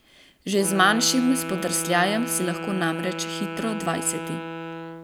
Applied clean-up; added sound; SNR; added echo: none; Wind instrument, woodwind instrument; 8 dB; none.